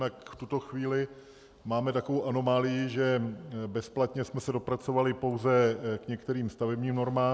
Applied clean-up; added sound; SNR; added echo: none; none; none; none.